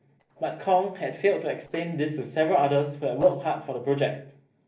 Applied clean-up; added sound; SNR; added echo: neural separator model SepFormer DNS4.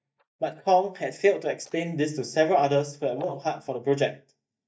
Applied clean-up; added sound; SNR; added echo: neural mask model DeepFilterNet 3.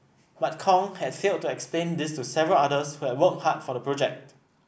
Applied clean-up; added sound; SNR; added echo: none; none; none; none.